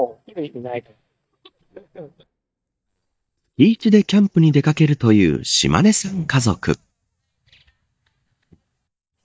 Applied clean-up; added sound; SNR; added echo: neural mask model DeepFilterNet 3.